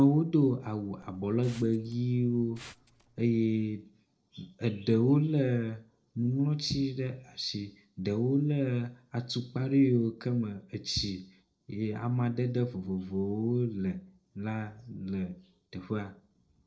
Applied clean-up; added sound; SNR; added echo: neural separator model SepFormer DNS4.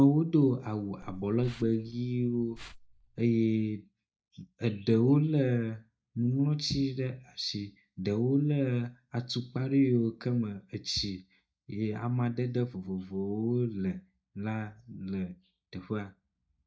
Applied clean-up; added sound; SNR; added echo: neural mask model DeepFilterNet 3.